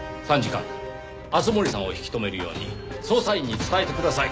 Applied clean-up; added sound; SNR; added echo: none; Car; 18 dB; none.